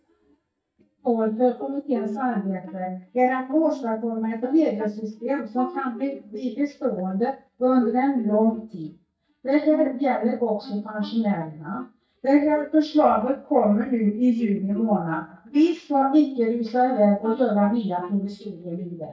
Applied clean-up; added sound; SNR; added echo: neural mask model DeepFilterNet 3.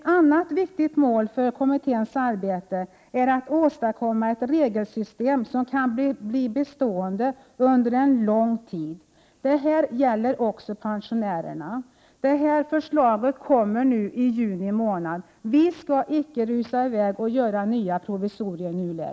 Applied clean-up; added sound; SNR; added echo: none; none; none; none.